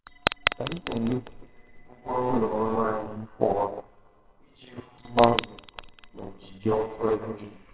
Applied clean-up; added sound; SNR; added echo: neural separator model SepFormer WHAMR!.